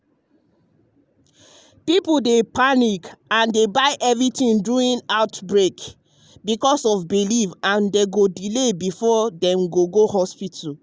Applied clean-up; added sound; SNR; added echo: none; none; none; none.